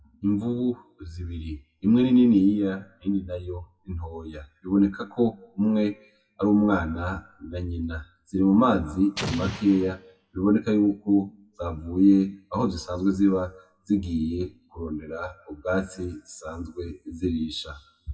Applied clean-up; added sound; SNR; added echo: classical method WPE with log-MMSE.